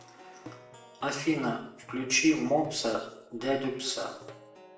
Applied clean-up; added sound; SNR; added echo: none; Plucked string instrument; 20 dB; reverberation time 0.7 s.